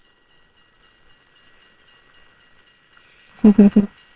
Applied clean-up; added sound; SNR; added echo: neural separator model SepFormer WHAMR!.